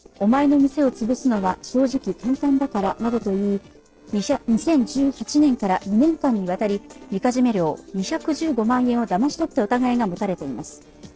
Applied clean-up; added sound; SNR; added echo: neural separator model SepFormer DNS4.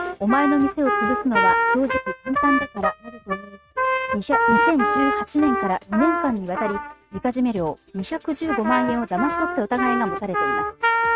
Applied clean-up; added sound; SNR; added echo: neural mask model RNNoise.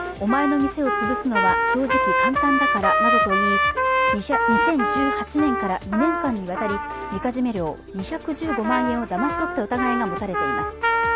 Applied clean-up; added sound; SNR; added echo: none; Trumpet; -2 dB; none.